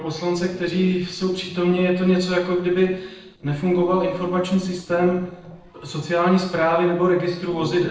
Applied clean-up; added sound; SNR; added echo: neural separator model SepFormer DNS4.